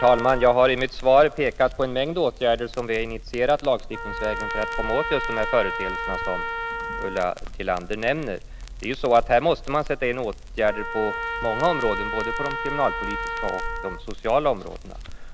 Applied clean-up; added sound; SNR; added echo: none; Crackle + Trumpet; 7 dB; none.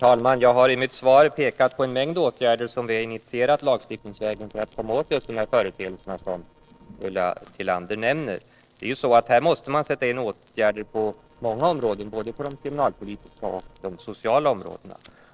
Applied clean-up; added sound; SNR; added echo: neural separator model SepFormer DNS4.